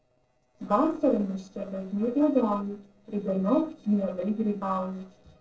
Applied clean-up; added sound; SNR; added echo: neural separator model SepFormer DNS4.